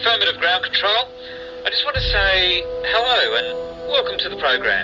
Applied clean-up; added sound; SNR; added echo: none; none; none; none.